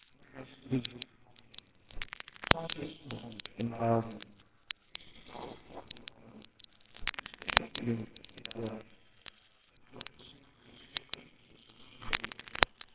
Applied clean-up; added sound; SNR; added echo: neural separator model SepFormer WHAMR!.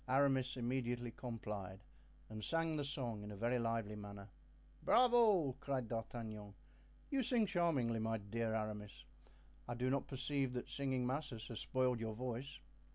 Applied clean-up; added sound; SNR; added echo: none; none; none; none.